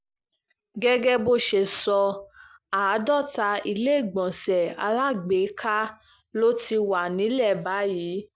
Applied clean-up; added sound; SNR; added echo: none; none; none; none.